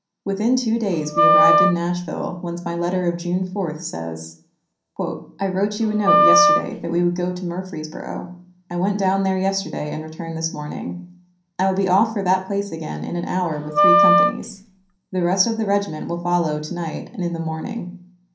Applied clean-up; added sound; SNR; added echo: none; Wind instrument, woodwind instrument; -5 dB; reverberation time 0.6 s.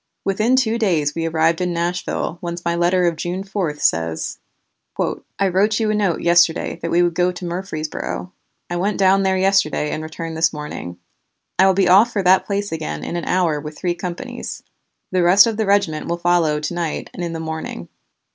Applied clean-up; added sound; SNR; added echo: none; none; none; none.